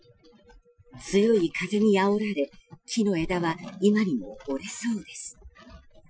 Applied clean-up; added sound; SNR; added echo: classical method Wiener filter.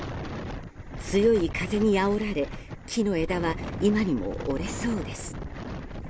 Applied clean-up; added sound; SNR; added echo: none; none; none; none.